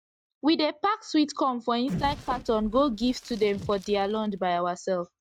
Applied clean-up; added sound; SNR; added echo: neural mask model RNNoise.